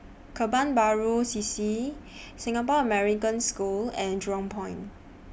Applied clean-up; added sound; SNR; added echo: none; none; none; none.